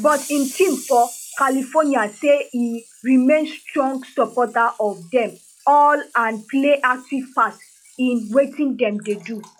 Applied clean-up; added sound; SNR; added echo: classical method log-MMSE.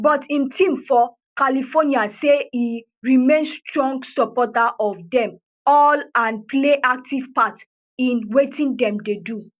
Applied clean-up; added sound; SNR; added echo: none; none; none; none.